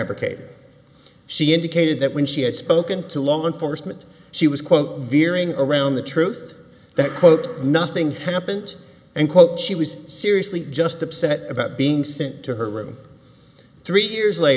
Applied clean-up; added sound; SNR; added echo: none; none; none; none.